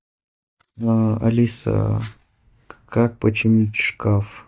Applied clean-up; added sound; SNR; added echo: neural mask model DeepFilterNet 3.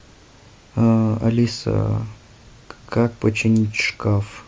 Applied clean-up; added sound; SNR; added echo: none; none; none; none.